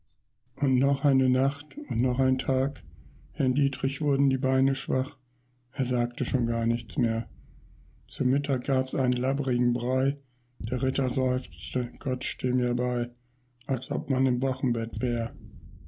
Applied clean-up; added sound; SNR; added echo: none; Boom; 17 dB; none.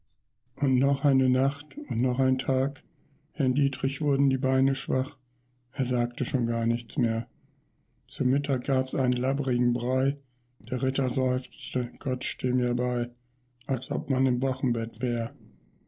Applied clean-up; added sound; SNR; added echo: neural separator model SepFormer DNS4.